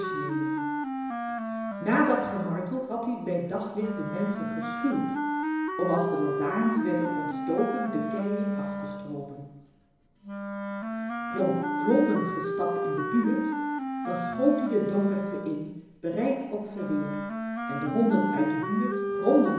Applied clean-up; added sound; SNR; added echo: none; Wind instrument, woodwind instrument; 3 dB; reverberation time 1.0 s.